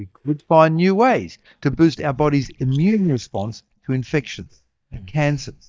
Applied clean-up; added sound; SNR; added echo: neural mask model DeepFilterNet 3.